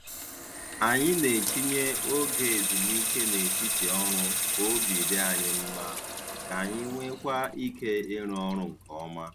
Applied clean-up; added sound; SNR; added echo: none; Sink (filling or washing) / Water tap, faucet; -1 dB; none.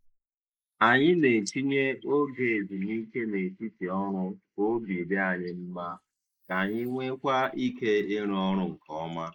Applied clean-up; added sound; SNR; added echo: neural mask model Resemble Enhance denoiser.